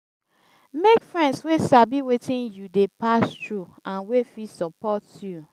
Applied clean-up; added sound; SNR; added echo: none; none; none; none.